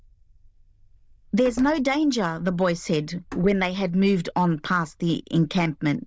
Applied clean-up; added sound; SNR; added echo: neural diffusion model UNIVERSE++.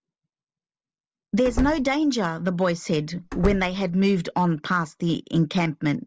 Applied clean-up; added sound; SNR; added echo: none; Slam; 9 dB; none.